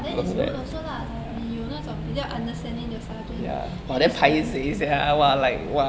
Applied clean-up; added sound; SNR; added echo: none; none; none; none.